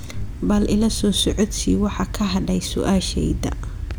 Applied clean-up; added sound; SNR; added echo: none; none; none; none.